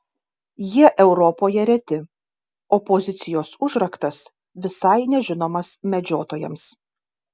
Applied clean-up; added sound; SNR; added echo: none; none; none; none.